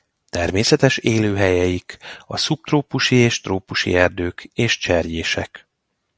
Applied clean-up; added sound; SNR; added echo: none; none; none; none.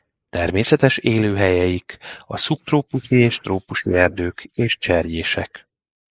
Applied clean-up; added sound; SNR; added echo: neural mask model Resemble Enhance denoiser.